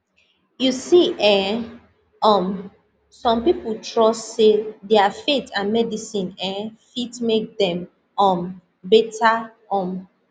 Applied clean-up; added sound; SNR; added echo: none; none; none; none.